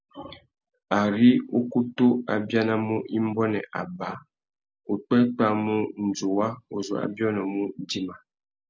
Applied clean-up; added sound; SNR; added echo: none; none; none; none.